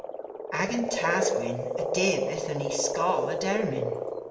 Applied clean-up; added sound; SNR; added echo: none; Frog; -1 dB; reverberation time 1.0 s.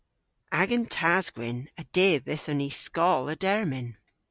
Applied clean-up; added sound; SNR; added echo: none; none; none; none.